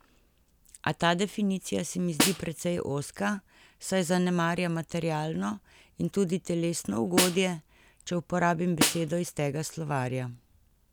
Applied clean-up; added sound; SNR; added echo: none; Snare drum; 3 dB; none.